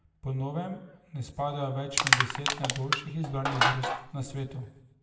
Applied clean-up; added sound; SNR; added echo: none; Crushing; -5 dB; reverberation time 0.9 s.